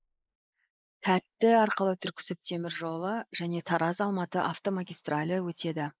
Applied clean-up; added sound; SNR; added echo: neural mask model Resemble Enhance denoiser.